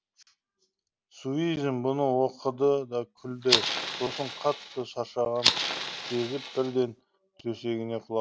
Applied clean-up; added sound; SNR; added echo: none; Fire; 1 dB; none.